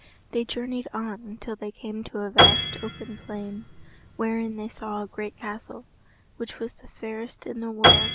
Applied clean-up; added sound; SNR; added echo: none; Piano; -5 dB; none.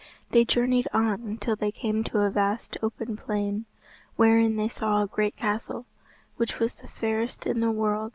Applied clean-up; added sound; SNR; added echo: none; none; none; none.